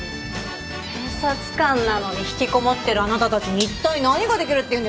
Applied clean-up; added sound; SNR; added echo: none; Gunshot, gunfire; 13 dB; none.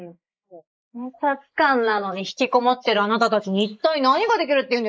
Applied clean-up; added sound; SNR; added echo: neural mask model Resemble Enhance denoiser.